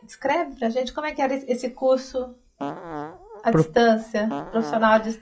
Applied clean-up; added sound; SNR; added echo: classical method log-MMSE.